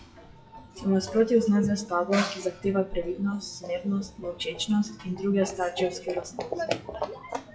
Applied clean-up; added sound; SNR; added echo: classical method WPE with log-MMSE.